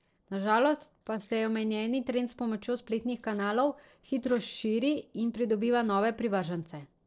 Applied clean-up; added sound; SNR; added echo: neural separator model SepFormer DNS4.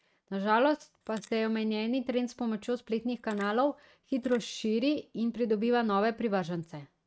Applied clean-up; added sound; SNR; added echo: neural mask model RNNoise.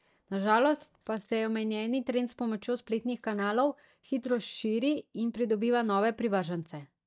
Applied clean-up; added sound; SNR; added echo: neural mask model DeepFilterNet 3.